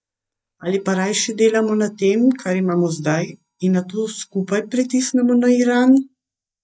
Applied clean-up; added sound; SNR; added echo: neural mask model DeepFilterNet 3.